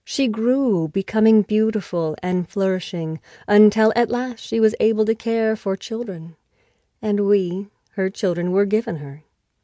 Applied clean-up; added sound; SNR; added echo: none; none; none; none.